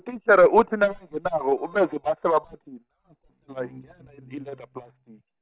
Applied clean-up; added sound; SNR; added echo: neural mask model DeepFilterNet 3.